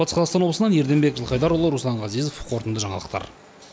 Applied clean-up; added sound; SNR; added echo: none; none; none; none.